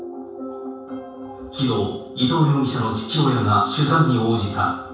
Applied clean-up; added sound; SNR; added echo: none; none; none; reverberation time 0.7 s.